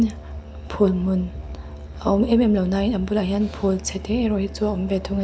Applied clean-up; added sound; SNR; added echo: none; Musical instrument; 14 dB; none.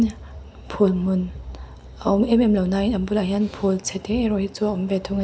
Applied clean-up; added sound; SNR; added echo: none; none; none; none.